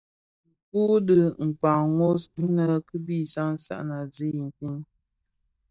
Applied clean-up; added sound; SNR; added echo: neural mask model DeepFilterNet 3.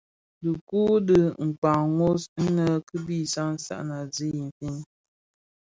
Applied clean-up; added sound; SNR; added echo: none; none; none; none.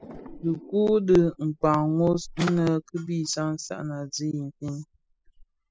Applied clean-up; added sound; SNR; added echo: classical method spectral subtraction.